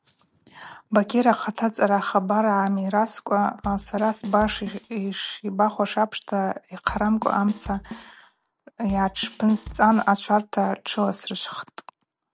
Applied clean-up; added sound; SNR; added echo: none; Bass drum / Snare drum / Drum kit; 16 dB; none.